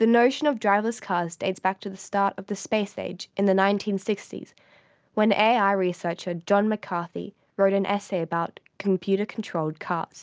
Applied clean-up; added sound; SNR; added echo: none; none; none; none.